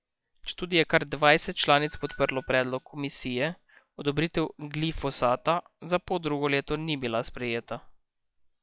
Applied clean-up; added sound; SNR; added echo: classical method log-MMSE.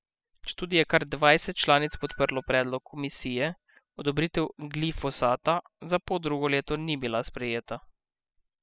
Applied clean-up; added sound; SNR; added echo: classical method spectral subtraction.